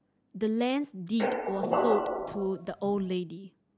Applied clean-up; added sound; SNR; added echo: none; Squeak; 0 dB; none.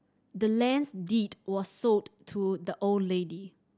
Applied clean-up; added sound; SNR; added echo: none; none; none; none.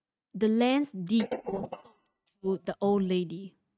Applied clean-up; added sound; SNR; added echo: neural mask model RNNoise.